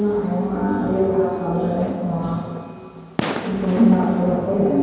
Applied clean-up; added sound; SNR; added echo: none; Fireworks; 13 dB; reverberation time 2.2 s.